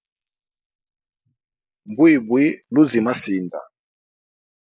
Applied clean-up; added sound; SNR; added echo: neural mask model Resemble Enhance denoiser.